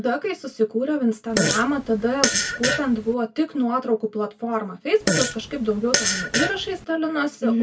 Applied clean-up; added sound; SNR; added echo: none; Fart; 1 dB; reverberation time 0.1 s.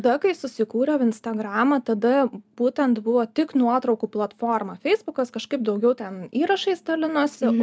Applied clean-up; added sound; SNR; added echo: none; none; none; none.